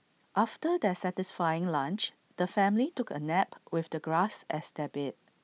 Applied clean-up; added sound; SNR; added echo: none; none; none; none.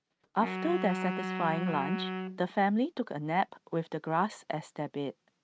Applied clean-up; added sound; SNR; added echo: neural mask model RNNoise.